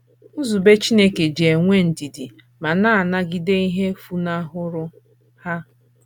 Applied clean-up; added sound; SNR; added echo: none; none; none; none.